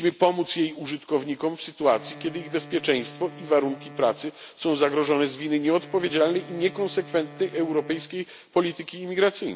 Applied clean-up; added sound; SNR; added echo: none; Wind instrument, woodwind instrument; 19 dB; none.